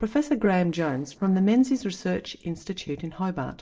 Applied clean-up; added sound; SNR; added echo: neural separator model SepFormer DNS4.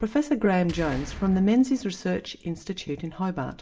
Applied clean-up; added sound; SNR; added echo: none; Boom; 17 dB; reverberation time 0.5 s.